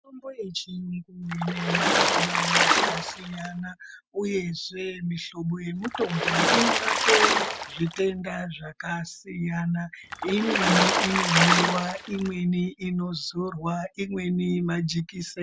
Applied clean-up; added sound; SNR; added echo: none; Water / Splash, splatter; -4 dB; none.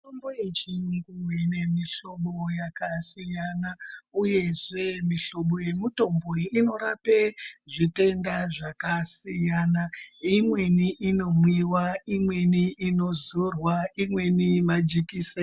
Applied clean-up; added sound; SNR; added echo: none; none; none; none.